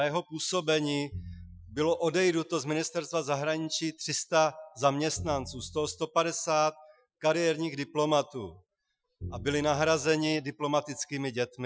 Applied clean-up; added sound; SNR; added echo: classical method Wiener filter.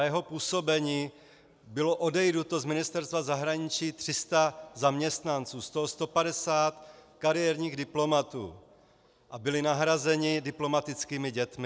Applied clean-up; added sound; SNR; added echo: none; none; none; none.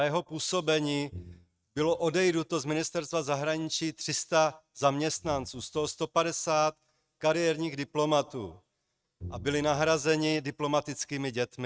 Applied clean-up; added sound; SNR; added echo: neural mask model RNNoise.